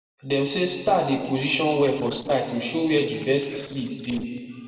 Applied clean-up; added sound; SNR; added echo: neural separator model SepFormer DNS4.